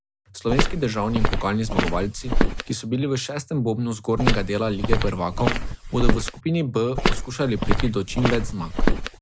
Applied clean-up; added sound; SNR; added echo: none; Walk, footsteps; -3 dB; none.